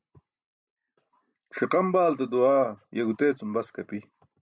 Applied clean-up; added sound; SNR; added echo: none; none; none; none.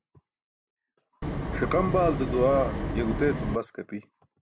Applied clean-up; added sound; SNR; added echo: none; Wind; 1 dB; none.